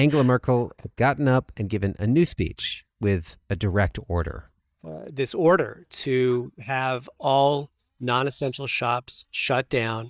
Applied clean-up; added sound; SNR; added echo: neural mask model DeepFilterNet 3.